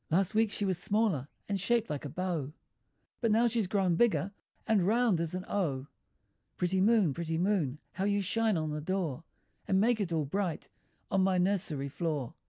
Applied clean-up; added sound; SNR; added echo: none; none; none; none.